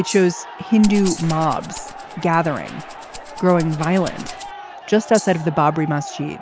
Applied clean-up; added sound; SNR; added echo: none; Rattle (instrument) + Rattle (instrument); 14 dB; none.